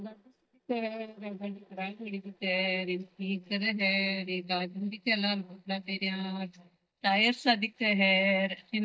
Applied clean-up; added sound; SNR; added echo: neural mask model DeepFilterNet 3.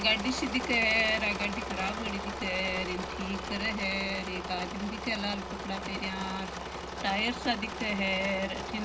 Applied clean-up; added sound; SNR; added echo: none; Engine / Mechanisms; 5 dB; reverberation time 0.2 s.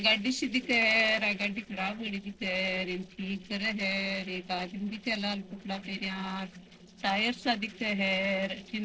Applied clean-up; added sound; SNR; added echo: neural separator model SepFormer DNS4.